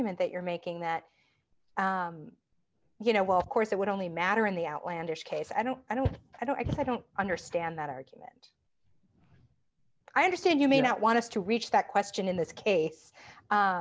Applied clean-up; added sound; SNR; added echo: none; none; none; none.